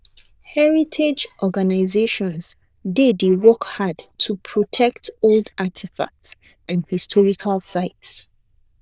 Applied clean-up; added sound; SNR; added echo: neural diffusion model UNIVERSE++.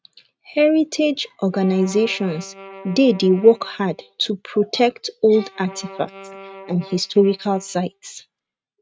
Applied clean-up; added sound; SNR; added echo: neural mask model RNNoise.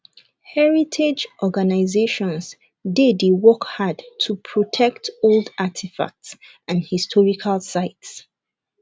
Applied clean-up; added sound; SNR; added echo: none; none; none; none.